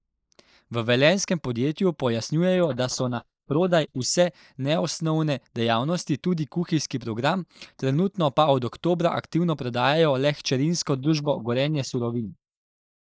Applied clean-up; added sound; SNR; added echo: neural mask model Resemble Enhance denoiser.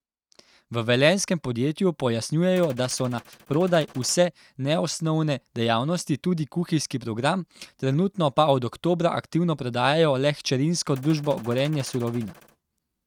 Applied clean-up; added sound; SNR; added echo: neural mask model RNNoise.